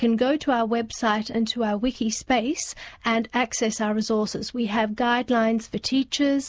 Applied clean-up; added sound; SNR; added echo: none; none; none; none.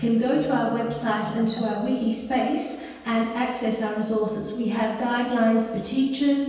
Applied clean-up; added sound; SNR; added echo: none; Marimba, xylophone; 18 dB; reverberation time 1.2 s.